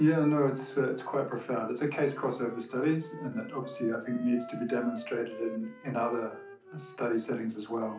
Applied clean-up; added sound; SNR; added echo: none; Wind instrument, woodwind instrument; 16 dB; reverberation time 0.4 s.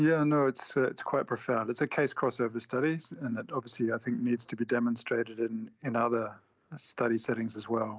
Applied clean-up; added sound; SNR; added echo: none; none; none; none.